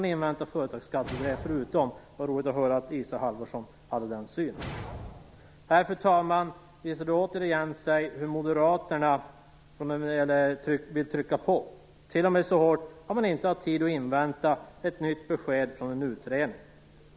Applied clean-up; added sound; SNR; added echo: none; Whoosh, swoosh, swish; 15 dB; none.